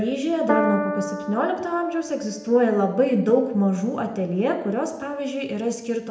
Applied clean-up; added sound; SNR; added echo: none; Piano; 7 dB; reverberation time 0.7 s.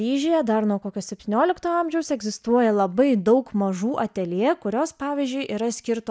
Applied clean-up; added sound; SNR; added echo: none; none; none; none.